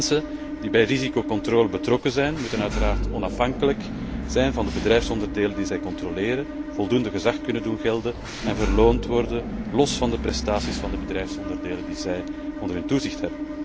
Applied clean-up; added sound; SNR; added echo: none; Engine / Mechanisms; 4 dB; none.